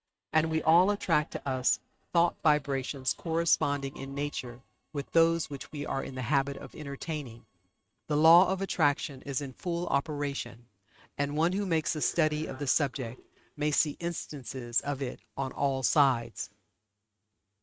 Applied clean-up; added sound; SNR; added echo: neural mask model RNNoise.